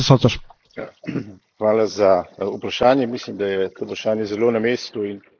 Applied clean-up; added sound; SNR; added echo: neural mask model Resemble Enhance denoiser.